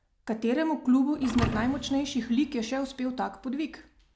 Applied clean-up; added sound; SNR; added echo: none; Thump, thud; 9 dB; none.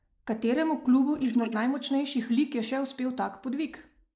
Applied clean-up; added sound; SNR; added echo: neural mask model Resemble Enhance denoiser.